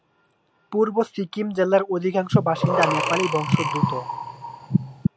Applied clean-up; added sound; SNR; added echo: none; Breathing; -1 dB; none.